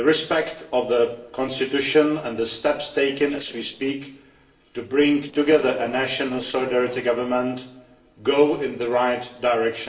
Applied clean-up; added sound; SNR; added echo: neural separator model SepFormer DNS4.